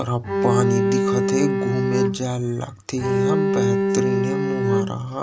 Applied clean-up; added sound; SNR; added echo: none; Bowed string instrument; -3 dB; none.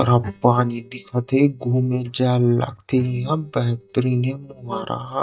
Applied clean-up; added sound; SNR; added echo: neural mask model DeepFilterNet 3.